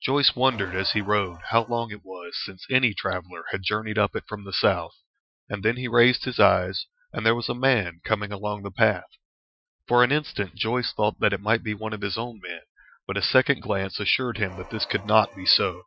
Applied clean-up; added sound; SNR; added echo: classical method Wiener filter.